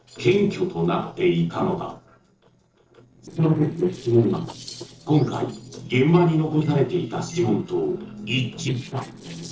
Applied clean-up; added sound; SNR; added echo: neural separator model SepFormer DNS4.